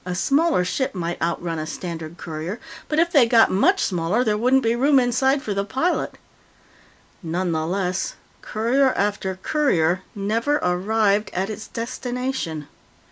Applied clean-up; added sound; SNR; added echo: none; none; none; none.